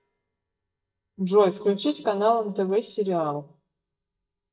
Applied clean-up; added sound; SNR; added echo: neural mask model DeepFilterNet 3.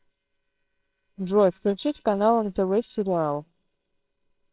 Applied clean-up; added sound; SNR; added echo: neural separator model SepFormer WHAMR!.